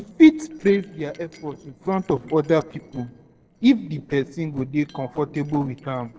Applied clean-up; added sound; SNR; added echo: neural separator model SepFormer DNS4.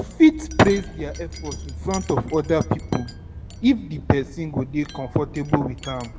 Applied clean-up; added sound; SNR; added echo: none; Wind chime; 14 dB; reverberation time 1.6 s.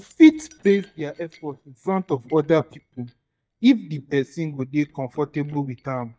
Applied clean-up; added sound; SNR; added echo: neural mask model DeepFilterNet 3.